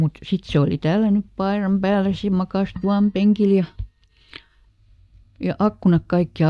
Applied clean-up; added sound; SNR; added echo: neural mask model DeepFilterNet 3.